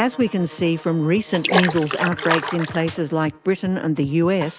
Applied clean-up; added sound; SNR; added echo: none; Splash, splatter; 3 dB; none.